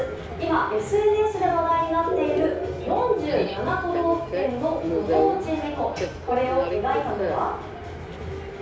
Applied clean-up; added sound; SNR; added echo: none; Subway, metro, underground; 7 dB; reverberation time 0.6 s.